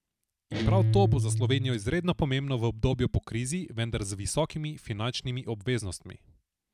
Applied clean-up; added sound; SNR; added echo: none; Guitar; -1 dB; none.